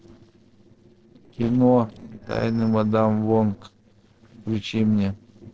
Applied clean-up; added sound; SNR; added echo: neural separator model SepFormer DNS4.